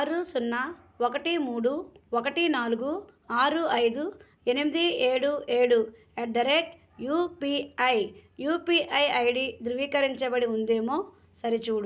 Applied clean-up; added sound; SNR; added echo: none; none; none; none.